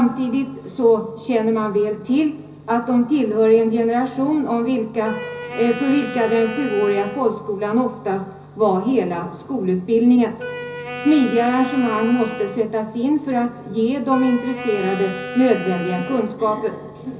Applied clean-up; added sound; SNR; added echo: none; Wind instrument, woodwind instrument; 12 dB; reverberation time 0.5 s.